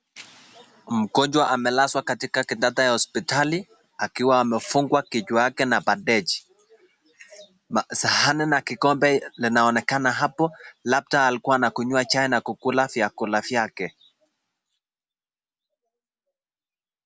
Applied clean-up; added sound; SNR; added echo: none; none; none; none.